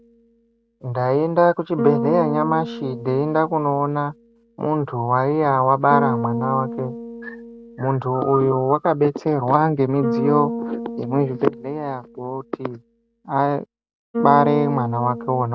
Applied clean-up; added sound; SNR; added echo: none; Bass guitar; 9 dB; none.